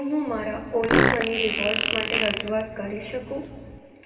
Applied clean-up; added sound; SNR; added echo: none; Fart; -1 dB; reverberation time 2.4 s.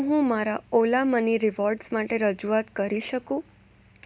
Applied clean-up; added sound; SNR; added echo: none; none; none; none.